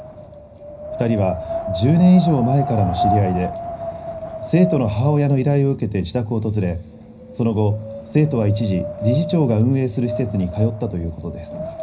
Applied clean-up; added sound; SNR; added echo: none; Wind; 9 dB; reverberation time 0.4 s.